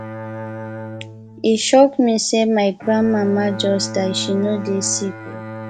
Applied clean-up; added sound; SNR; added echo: none; Bowed string instrument; 12 dB; none.